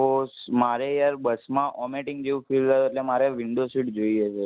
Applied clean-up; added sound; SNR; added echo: none; none; none; none.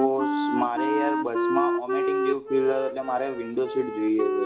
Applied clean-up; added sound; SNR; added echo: none; Wind instrument, woodwind instrument; 1 dB; reverberation time 1.3 s.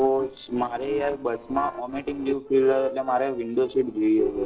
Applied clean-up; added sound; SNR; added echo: neural separator model SepFormer DNS4.